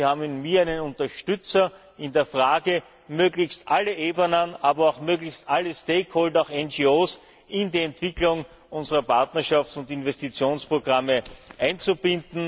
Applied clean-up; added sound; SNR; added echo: none; none; none; none.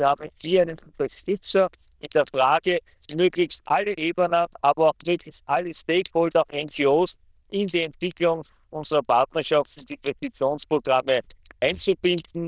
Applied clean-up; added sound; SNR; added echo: neural diffusion model UNIVERSE++.